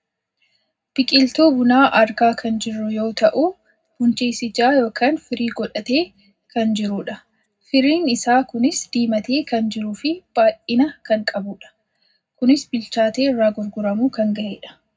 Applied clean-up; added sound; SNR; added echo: none; none; none; reverberation time 0.3 s.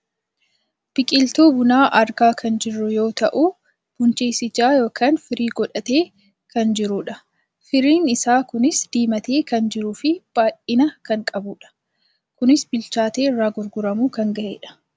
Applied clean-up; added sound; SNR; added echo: none; none; none; none.